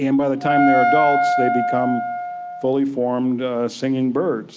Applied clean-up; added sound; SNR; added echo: none; Wind instrument, woodwind instrument; -1 dB; none.